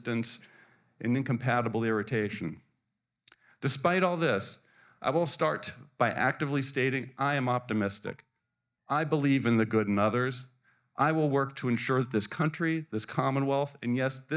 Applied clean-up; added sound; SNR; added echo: neural mask model DeepFilterNet 3.